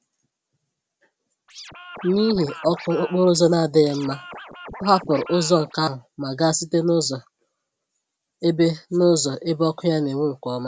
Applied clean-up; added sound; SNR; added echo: none; Scratching (performance technique); 16 dB; none.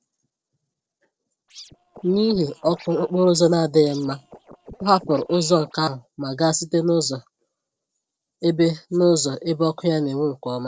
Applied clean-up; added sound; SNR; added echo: neural separator model SepFormer DNS4.